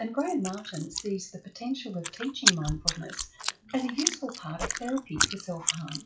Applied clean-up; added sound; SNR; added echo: classical method WPE with log-MMSE.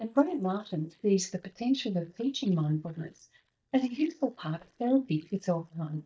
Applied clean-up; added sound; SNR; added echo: neural mask model DeepFilterNet 3.